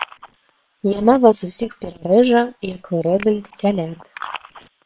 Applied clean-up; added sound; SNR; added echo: neural separator model SepFormer WHAM!.